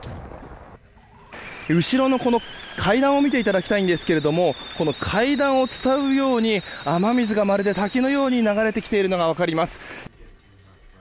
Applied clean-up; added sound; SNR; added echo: none; Hiss; 19 dB; none.